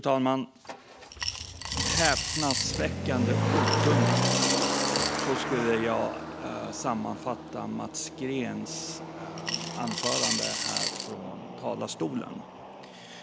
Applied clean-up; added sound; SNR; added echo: none; Coin (dropping) / Glass + Motor vehicle (road); -2 dB; none.